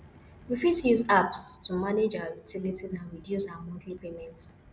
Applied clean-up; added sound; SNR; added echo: none; none; none; none.